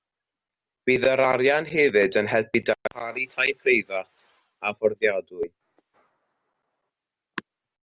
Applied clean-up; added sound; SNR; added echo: none; none; none; none.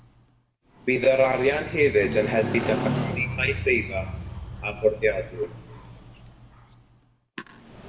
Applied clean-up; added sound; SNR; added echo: none; Motorcycle; 7 dB; reverberation time 0.8 s.